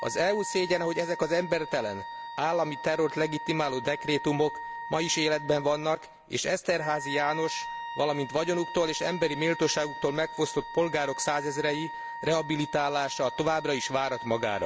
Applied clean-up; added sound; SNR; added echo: none; Wind instrument, woodwind instrument; 10 dB; none.